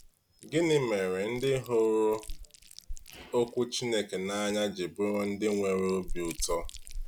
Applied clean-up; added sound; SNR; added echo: none; Chewing, mastication; 12 dB; none.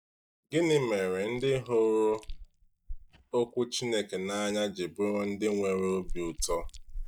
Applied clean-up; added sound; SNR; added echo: neural mask model DeepFilterNet 3.